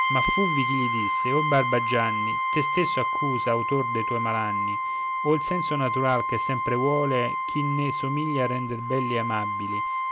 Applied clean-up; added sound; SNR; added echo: none; Brass instrument; -1 dB; none.